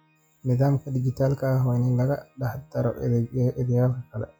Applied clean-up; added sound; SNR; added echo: classical method log-MMSE.